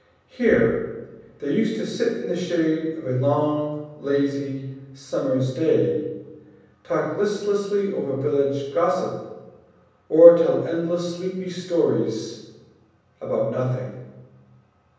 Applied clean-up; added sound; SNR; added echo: none; none; none; reverberation time 1.1 s.